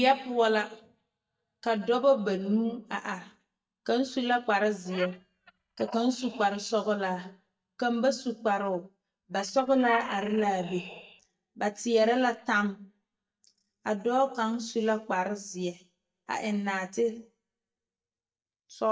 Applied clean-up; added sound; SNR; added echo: neural mask model DeepFilterNet 3.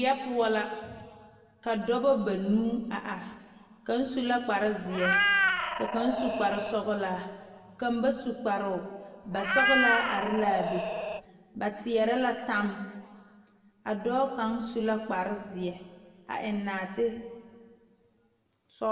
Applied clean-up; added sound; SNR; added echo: none; Meow; -2 dB; reverberation time 1.4 s.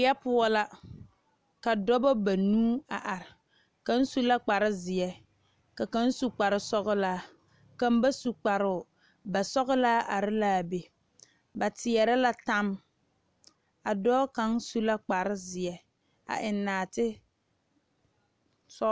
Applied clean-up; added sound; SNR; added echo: none; none; none; none.